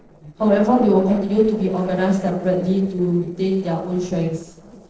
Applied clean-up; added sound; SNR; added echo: neural separator model SepFormer DNS4.